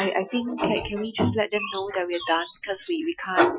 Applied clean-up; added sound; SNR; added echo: classical method Wiener filter.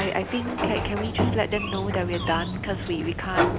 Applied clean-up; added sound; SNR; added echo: none; Sliding door; -1 dB; none.